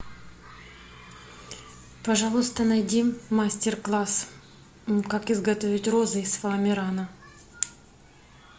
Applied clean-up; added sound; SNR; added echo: none; none; none; none.